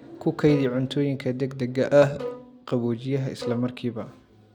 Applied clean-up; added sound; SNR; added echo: none; Bowed string instrument; 14 dB; none.